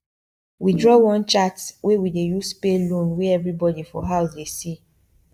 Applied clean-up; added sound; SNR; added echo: neural mask model DeepFilterNet 3.